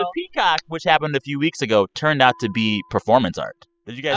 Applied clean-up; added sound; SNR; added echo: classical method spectral subtraction.